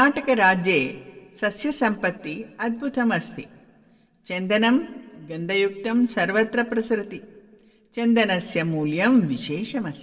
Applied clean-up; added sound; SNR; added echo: none; none; none; reverberation time 1.3 s.